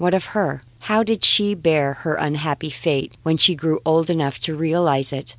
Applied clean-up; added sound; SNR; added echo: none; none; none; none.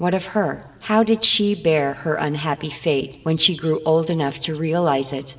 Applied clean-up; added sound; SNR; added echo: none; none; none; reverberation time 1.4 s.